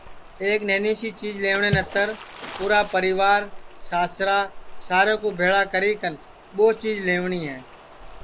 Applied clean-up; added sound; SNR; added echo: none; Water / Splash, splatter + Rain; 13 dB; none.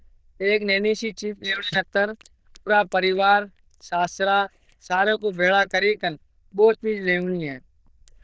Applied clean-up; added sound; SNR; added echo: neural diffusion model UNIVERSE++.